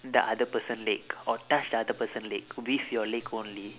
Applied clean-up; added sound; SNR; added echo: none; none; none; none.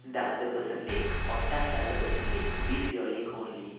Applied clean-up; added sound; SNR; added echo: none; Engine; -4 dB; reverberation time 1.3 s.